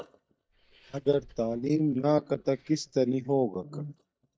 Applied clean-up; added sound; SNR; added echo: neural mask model DeepFilterNet 3.